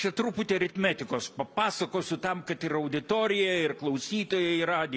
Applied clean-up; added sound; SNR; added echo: none; none; none; none.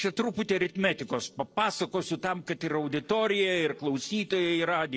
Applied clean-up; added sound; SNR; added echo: neural separator model SepFormer DNS4.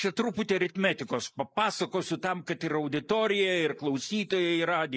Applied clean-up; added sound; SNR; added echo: neural mask model Resemble Enhance denoiser.